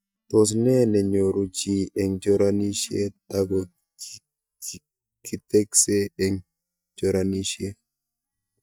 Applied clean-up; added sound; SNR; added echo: neural mask model DeepFilterNet 3.